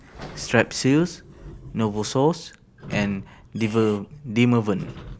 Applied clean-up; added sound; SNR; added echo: none; Squeak / Sliding door; 17 dB; none.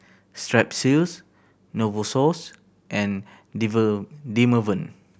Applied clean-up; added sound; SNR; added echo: none; none; none; none.